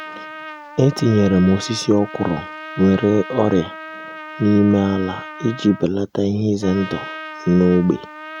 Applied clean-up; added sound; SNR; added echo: none; Trumpet; 15 dB; none.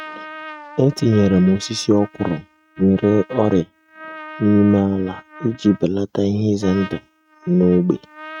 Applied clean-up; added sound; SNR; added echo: neural mask model RNNoise.